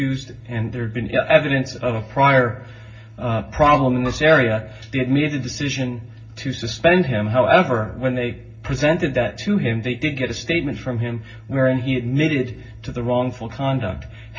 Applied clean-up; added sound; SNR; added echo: none; Bowed string instrument; 19 dB; reverberation time 0.4 s.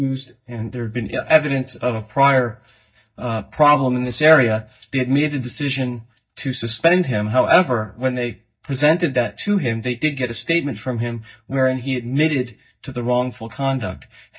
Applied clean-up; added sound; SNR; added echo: neural mask model DeepFilterNet 3.